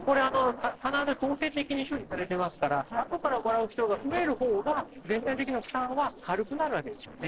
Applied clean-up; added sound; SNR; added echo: neural separator model SepFormer DNS4.